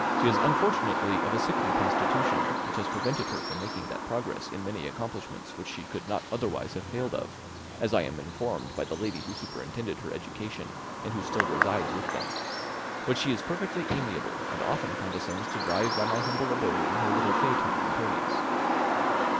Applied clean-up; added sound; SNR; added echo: none; Bird vocalization, bird call, bird song; -3 dB; none.